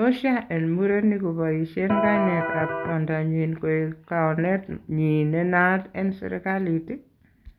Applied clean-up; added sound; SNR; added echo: none; Electric guitar; 2 dB; none.